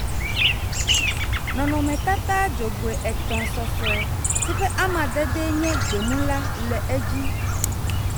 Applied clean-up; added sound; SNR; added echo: none; Chirp, tweet; -4 dB; none.